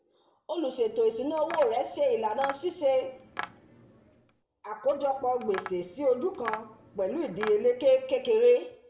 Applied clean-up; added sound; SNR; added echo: none; Tap; 15 dB; reverberation time 0.6 s.